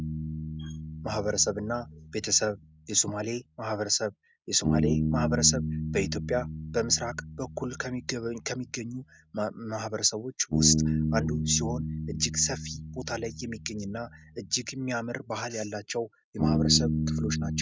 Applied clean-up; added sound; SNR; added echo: none; Bass guitar; 1 dB; none.